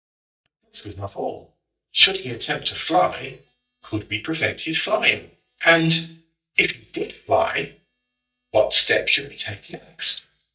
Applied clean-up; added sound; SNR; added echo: neural mask model DeepFilterNet 3.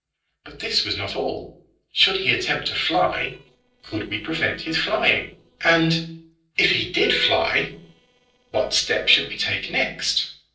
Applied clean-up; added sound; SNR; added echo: neural separator model SepFormer DNS4.